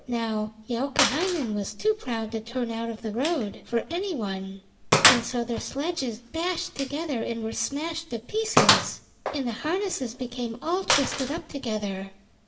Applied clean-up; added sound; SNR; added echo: none; Gunshot, gunfire; 1 dB; reverberation time 0.7 s.